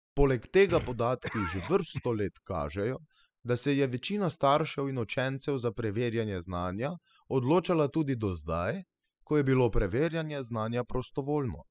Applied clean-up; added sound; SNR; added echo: classical method spectral subtraction.